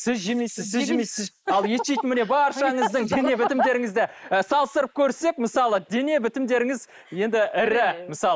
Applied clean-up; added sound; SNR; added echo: neural mask model Resemble Enhance denoiser.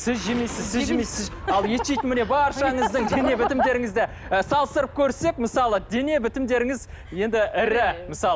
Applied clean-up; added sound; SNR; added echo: none; Aircraft + Thunder; 16 dB; none.